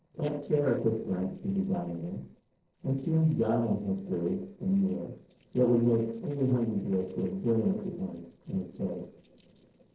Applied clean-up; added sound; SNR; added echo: neural separator model SepFormer DNS4.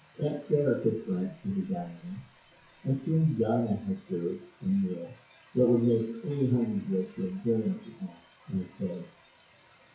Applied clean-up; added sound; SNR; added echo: classical method WPE with log-MMSE.